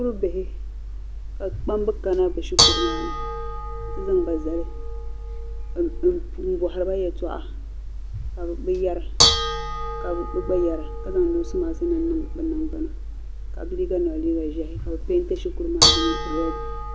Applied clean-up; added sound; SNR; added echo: none; Dishes, pots, and pans / Bell; -1 dB; none.